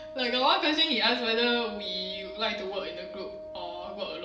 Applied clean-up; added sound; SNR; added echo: none; Wind instrument, woodwind instrument; 12 dB; reverberation time 0.8 s.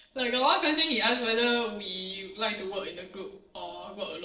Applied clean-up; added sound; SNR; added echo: neural separator model SepFormer DNS4.